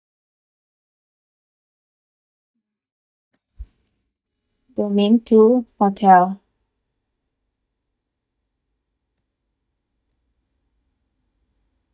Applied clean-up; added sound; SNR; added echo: neural mask model DeepFilterNet 3.